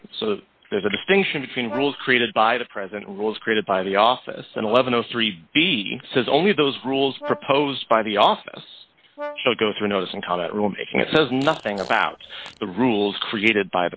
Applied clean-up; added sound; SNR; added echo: none; Fart + Brass instrument; 18 dB; none.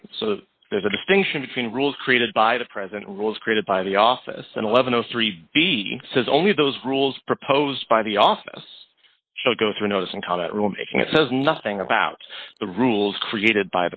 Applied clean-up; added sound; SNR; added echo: neural mask model Resemble Enhance denoiser.